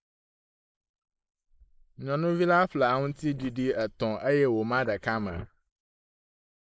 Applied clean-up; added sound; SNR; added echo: neural mask model Resemble Enhance denoiser.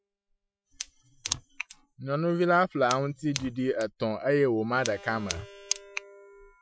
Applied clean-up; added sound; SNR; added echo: classical method Wiener filter.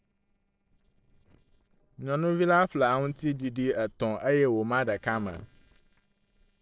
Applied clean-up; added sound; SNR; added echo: neural separator model SepFormer DNS4.